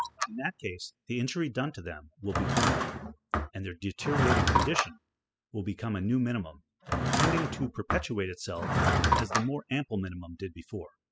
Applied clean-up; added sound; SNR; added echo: classical method spectral subtraction.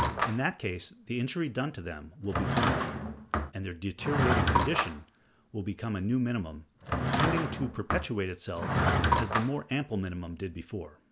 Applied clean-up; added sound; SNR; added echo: none; Drawer open or close / Wood; -2 dB; none.